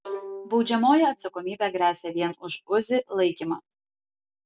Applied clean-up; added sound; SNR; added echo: none; Bowed string instrument; 17 dB; none.